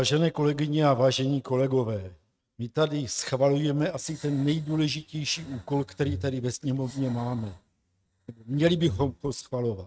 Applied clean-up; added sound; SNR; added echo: neural mask model RNNoise.